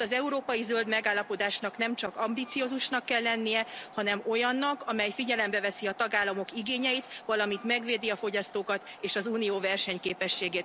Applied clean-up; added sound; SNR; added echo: none; Train; 19 dB; none.